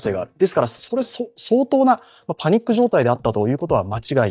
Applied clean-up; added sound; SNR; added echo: neural mask model DeepFilterNet 3.